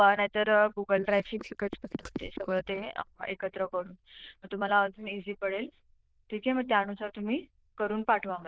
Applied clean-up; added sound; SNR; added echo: neural diffusion model UNIVERSE++.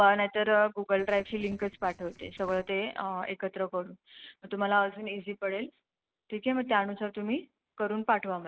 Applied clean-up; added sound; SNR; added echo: neural separator model SepFormer DNS4.